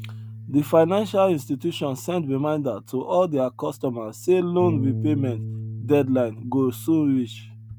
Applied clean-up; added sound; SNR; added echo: none; Bass guitar; 11 dB; none.